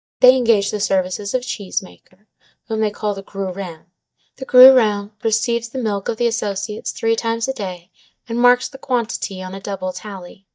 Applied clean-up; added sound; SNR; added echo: neural mask model DeepFilterNet 3.